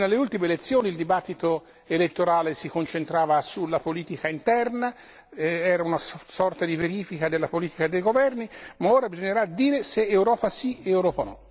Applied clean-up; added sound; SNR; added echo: none; none; none; none.